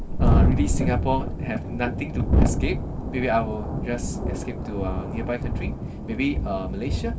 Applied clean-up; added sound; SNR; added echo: none; Thunderstorm; -4 dB; reverberation time 0.2 s.